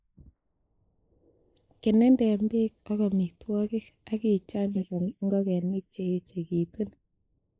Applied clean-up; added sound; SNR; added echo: neural mask model Resemble Enhance denoiser.